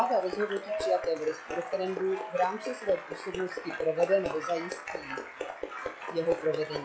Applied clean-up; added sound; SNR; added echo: classical method log-MMSE.